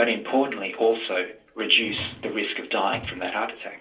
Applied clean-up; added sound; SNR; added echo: none; Drawer open or close; 16 dB; reverberation time 0.3 s.